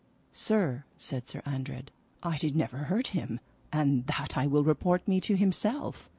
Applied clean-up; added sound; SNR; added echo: none; none; none; none.